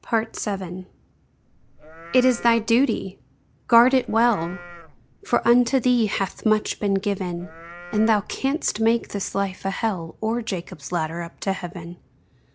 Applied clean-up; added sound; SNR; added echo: none; Livestock, farm animals, working animals; 18 dB; none.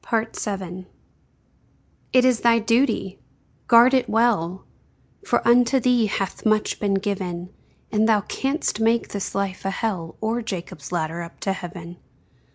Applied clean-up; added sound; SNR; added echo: none; none; none; none.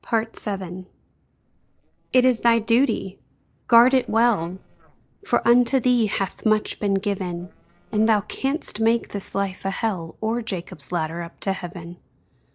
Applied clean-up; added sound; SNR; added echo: neural separator model SepFormer DNS4.